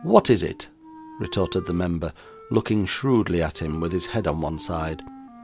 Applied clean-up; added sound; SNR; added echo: none; Wind instrument, woodwind instrument; 18 dB; none.